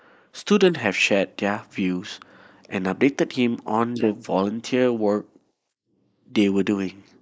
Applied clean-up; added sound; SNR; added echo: neural mask model Resemble Enhance denoiser.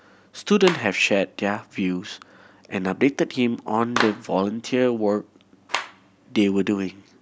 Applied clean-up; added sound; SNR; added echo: none; Clapping; 12 dB; none.